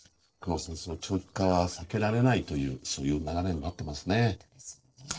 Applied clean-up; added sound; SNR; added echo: neural separator model SepFormer DNS4.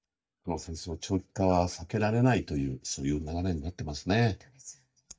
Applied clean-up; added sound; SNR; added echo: neural mask model DeepFilterNet 3.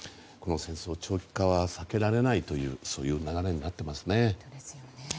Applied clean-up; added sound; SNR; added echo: none; none; none; none.